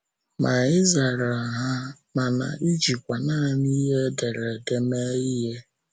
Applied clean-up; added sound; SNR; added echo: none; none; none; none.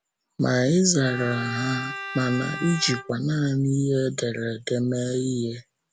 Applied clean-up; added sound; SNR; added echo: none; Bowed string instrument; 11 dB; none.